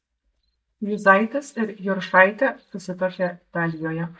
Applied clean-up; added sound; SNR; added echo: neural mask model DeepFilterNet 3.